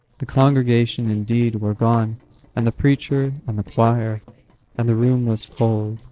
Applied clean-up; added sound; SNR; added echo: neural separator model SepFormer DNS4.